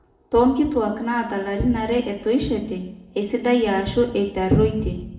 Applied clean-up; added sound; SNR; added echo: none; none; none; reverberation time 0.8 s.